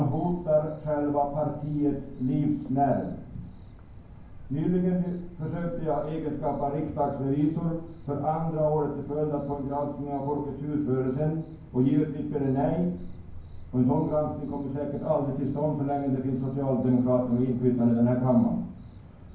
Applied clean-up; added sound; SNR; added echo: none; Cricket; 16 dB; reverberation time 0.9 s.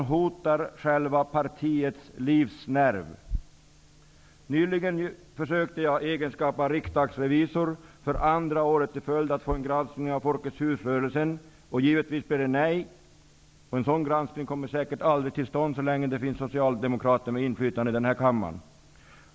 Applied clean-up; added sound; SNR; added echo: none; none; none; none.